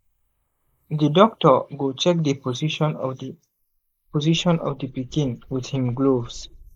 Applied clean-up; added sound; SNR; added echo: neural mask model Resemble Enhance denoiser.